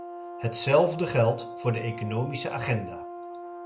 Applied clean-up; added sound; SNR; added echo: none; Brass instrument; 11 dB; none.